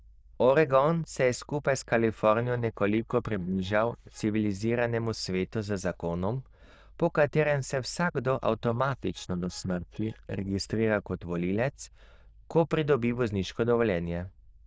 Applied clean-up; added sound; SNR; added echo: neural diffusion model UNIVERSE++.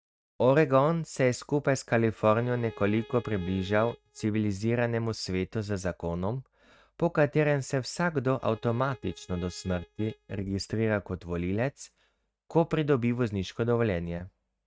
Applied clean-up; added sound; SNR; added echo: neural mask model RNNoise.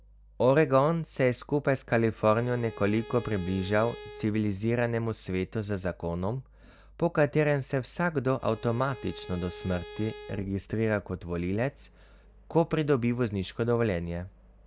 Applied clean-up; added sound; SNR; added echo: none; Bowed string instrument; 17 dB; none.